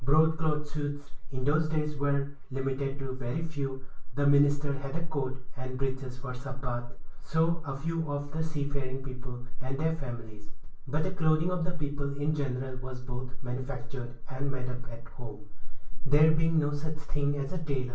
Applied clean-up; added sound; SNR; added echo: none; none; none; reverberation time 0.3 s.